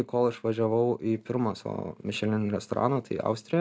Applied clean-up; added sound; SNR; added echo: none; none; none; none.